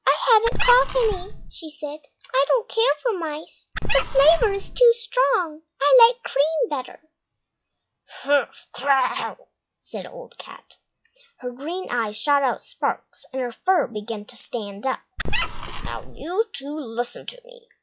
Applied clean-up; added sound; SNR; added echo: classical method log-MMSE.